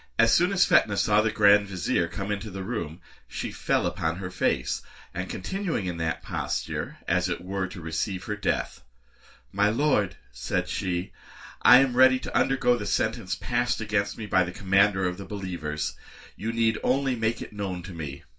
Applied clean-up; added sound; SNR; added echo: none; none; none; reverberation time 0.2 s.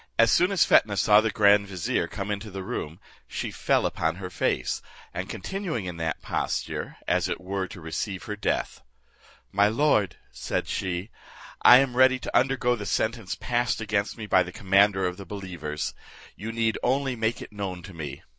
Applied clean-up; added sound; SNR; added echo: none; none; none; none.